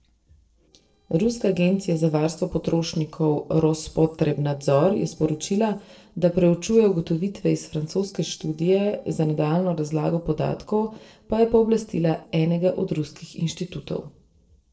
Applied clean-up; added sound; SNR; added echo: neural separator model SepFormer DNS4.